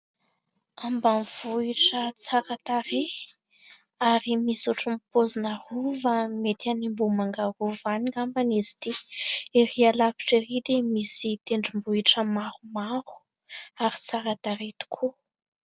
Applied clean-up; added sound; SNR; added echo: none; none; none; none.